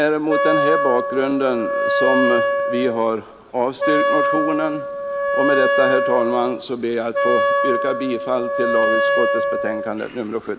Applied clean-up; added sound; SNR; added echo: none; Wind instrument, woodwind instrument; -2 dB; none.